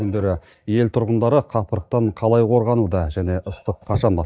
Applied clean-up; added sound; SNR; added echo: neural mask model DeepFilterNet 3.